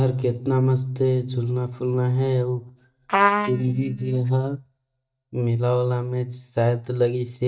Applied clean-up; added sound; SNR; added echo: neural mask model DeepFilterNet 3.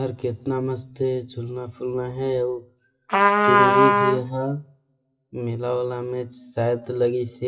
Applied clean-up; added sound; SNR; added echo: classical method WPE with log-MMSE.